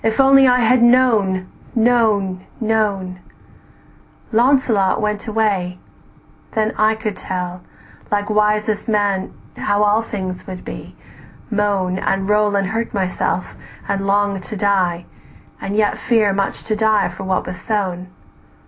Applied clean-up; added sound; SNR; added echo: none; none; none; none.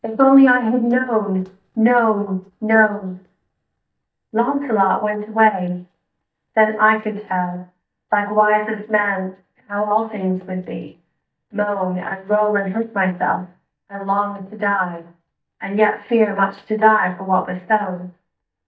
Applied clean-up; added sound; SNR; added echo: neural mask model DeepFilterNet 3.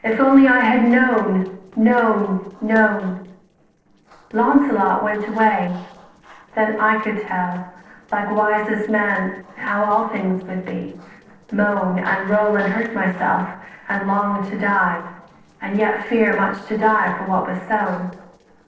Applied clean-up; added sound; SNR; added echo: neural separator model SepFormer DNS4.